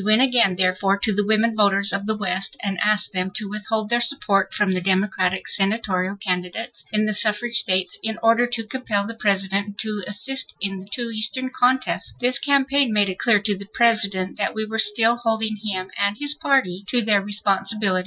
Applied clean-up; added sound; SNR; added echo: classical method Wiener filter.